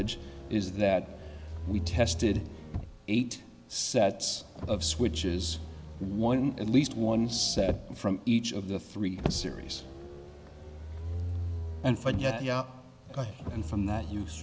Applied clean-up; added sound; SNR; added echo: none; Motor vehicle (road); 7 dB; none.